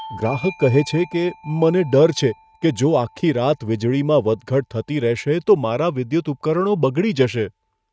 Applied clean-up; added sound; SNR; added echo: neural mask model RNNoise.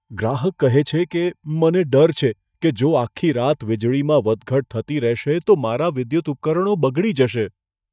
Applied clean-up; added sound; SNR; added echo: neural mask model DeepFilterNet 3.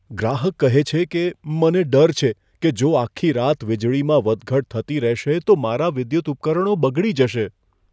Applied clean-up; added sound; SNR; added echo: none; none; none; none.